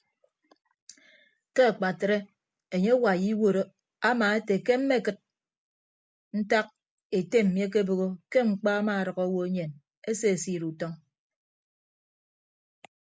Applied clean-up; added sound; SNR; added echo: none; none; none; none.